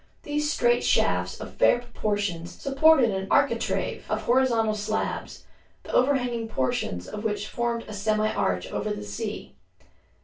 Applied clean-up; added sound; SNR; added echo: none; none; none; reverberation time 0.2 s.